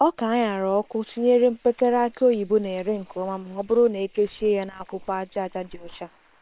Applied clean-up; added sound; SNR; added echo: neural separator model SepFormer WHAM!.